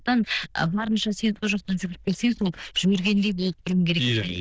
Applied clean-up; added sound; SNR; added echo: neural diffusion model UNIVERSE++.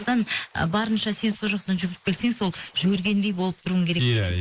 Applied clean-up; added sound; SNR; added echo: neural mask model Resemble Enhance denoiser.